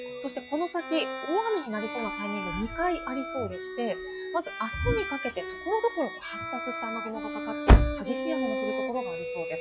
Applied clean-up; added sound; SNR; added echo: classical method log-MMSE.